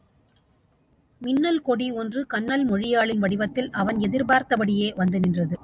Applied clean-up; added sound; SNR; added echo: none; none; none; none.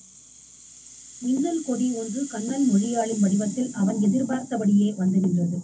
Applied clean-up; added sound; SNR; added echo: none; Rattle (instrument); 17 dB; reverberation time 0.3 s.